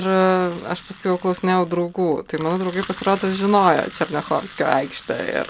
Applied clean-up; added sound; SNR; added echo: none; Engine; 19 dB; none.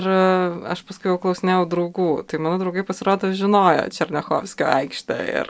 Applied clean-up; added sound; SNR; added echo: none; none; none; none.